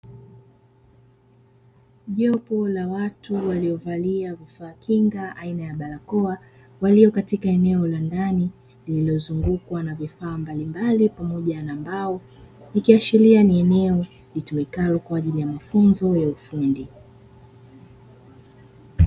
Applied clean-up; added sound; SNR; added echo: none; none; none; none.